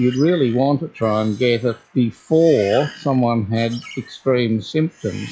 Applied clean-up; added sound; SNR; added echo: classical method log-MMSE.